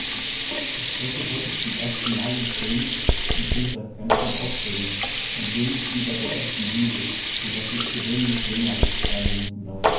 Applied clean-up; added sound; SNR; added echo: none; Sink (filling or washing); -4 dB; reverberation time 0.9 s.